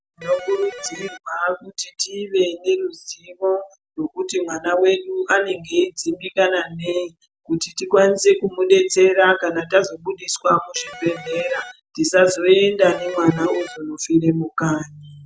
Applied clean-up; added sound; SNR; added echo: none; Electric guitar; 16 dB; none.